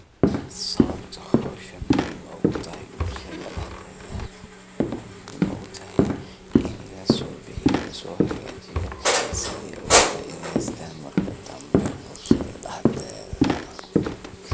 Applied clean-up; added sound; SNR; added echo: none; Walk, footsteps; -5 dB; none.